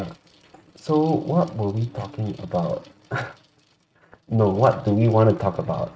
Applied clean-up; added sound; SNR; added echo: neural mask model RNNoise.